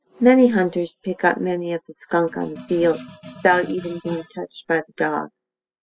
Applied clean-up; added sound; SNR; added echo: classical method spectral subtraction.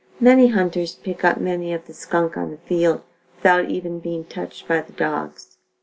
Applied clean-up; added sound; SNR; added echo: none; none; none; none.